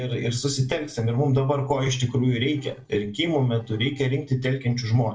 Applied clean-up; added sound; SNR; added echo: neural separator model SepFormer DNS4.